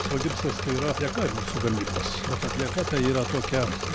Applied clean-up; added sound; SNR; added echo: none; Engine / Mechanisms; 2 dB; none.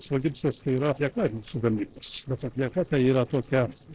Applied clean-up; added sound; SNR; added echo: neural separator model SepFormer DNS4.